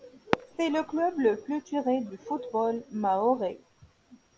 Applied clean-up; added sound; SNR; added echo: none; Fireworks; 12 dB; none.